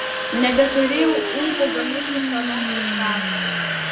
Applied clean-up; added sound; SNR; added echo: none; Domestic sounds, home sounds; 1 dB; reverberation time 0.7 s.